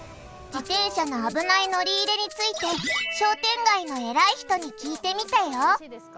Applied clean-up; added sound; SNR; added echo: none; Rattle (instrument) + Wind instrument, woodwind instrument; 18 dB; none.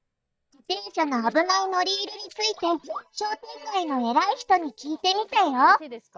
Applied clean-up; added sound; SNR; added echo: neural mask model DeepFilterNet 3.